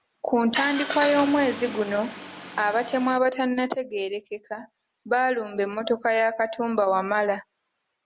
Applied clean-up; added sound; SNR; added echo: none; Car; 8 dB; none.